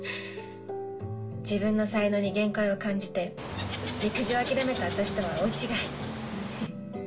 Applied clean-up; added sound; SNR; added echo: none; Water / Bird; 6 dB; reverberation time 0.2 s.